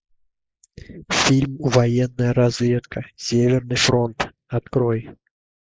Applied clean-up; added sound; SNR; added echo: neural mask model Resemble Enhance denoiser.